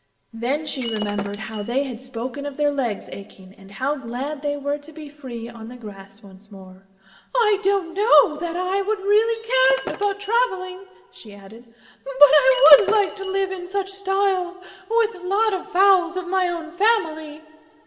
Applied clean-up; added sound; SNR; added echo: none; Shatter; 12 dB; reverberation time 2.5 s.